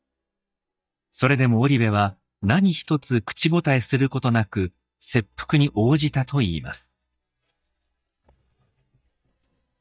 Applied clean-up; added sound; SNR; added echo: neural mask model DeepFilterNet 3.